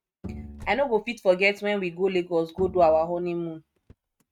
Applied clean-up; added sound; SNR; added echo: neural mask model RNNoise.